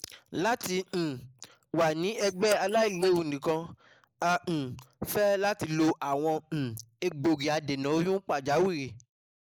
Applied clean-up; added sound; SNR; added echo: neural mask model Resemble Enhance denoiser.